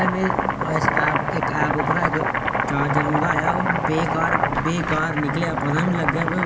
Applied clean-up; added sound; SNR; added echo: none; Boiling; -1 dB; none.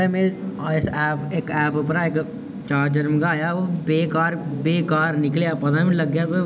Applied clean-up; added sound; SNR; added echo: none; none; none; none.